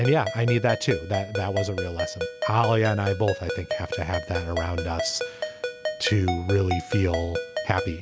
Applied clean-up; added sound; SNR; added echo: none; Ringtone; 6 dB; none.